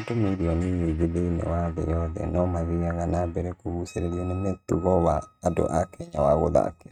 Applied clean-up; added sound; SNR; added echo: neural mask model RNNoise.